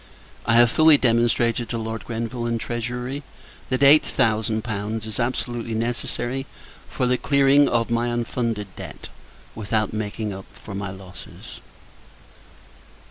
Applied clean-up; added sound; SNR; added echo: none; none; none; none.